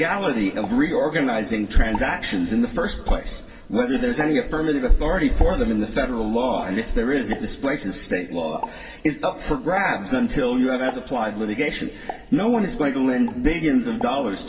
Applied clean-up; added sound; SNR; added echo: none; Explosion; 19 dB; reverberation time 2.7 s.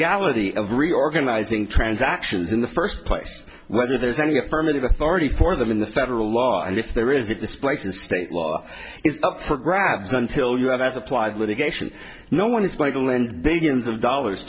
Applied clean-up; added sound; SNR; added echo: none; none; none; none.